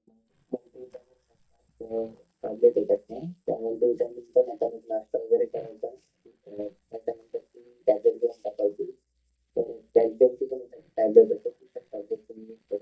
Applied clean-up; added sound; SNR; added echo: neural mask model DeepFilterNet 3.